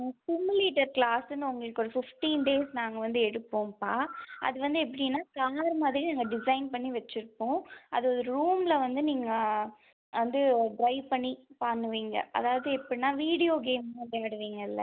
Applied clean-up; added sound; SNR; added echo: none; none; none; none.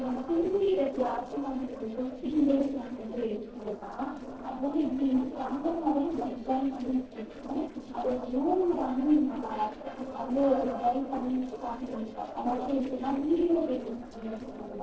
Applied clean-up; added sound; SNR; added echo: neural separator model SepFormer DNS4.